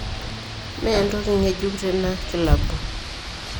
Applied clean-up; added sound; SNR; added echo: none; Rain; 1 dB; none.